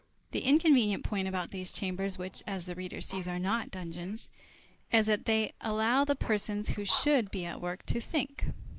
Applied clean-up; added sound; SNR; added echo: neural mask model Resemble Enhance denoiser.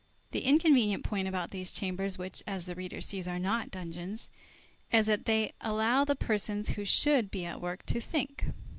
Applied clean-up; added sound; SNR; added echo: none; none; none; none.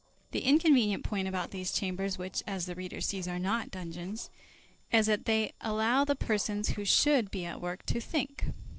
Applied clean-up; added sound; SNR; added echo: neural separator model SepFormer DNS4.